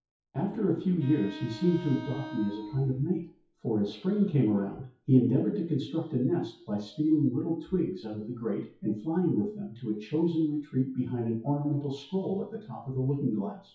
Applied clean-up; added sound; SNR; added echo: classical method WPE with log-MMSE.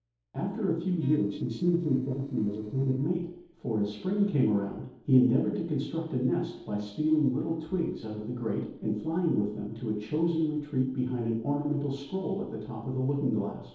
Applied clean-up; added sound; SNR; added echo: neural separator model SepFormer DNS4.